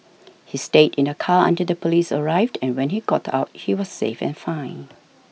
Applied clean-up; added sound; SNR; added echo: none; none; none; none.